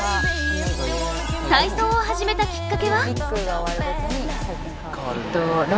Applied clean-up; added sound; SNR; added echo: none; none; none; none.